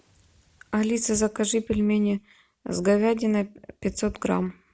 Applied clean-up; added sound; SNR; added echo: none; none; none; none.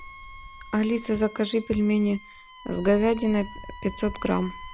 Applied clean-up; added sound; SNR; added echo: none; Dog + Wind instrument, woodwind instrument; 16 dB; none.